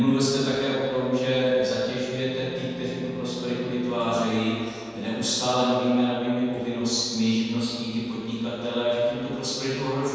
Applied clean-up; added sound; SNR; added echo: none; Bowed string instrument; 14 dB; reverberation time 2.1 s.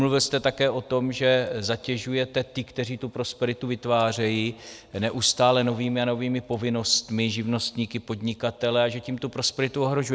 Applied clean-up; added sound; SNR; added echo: none; none; none; none.